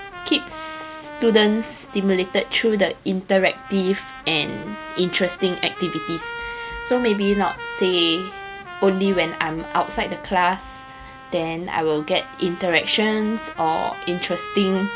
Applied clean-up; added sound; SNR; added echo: none; Trumpet; 13 dB; none.